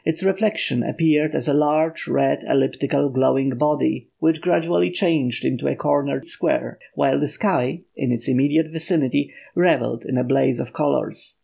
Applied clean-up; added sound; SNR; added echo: none; none; none; none.